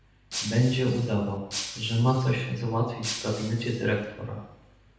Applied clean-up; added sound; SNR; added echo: none; Shatter; 11 dB; reverberation time 0.9 s.